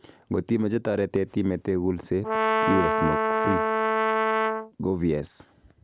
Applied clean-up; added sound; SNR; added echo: none; Brass instrument; -3 dB; none.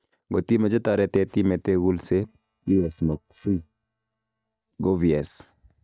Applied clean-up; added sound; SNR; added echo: neural mask model DeepFilterNet 3.